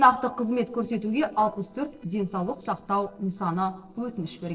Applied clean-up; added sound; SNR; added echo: neural separator model SepFormer DNS4.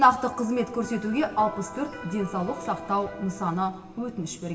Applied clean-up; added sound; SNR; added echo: none; Electric guitar; 14 dB; reverberation time 1.0 s.